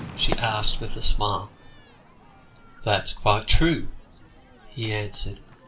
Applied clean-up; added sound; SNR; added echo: none; Crowd / Fireworks; 17 dB; reverberation time 0.3 s.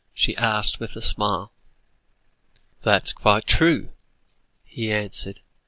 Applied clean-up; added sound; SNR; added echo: none; none; none; none.